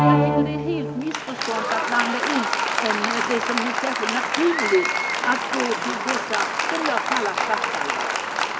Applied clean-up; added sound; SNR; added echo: none; Applause; -4 dB; none.